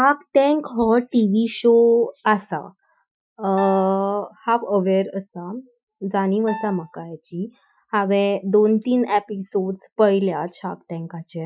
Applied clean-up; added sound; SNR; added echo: classical method Wiener filter.